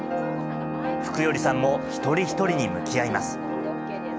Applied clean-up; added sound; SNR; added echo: none; Organ; 4 dB; none.